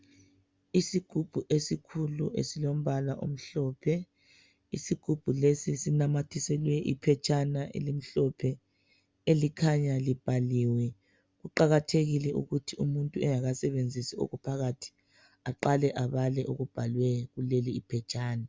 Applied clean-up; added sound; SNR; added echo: none; none; none; none.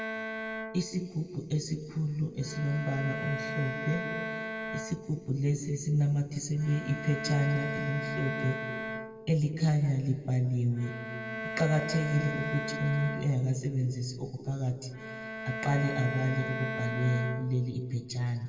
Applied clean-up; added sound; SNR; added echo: none; Bowed string instrument; 8 dB; reverberation time 1.9 s.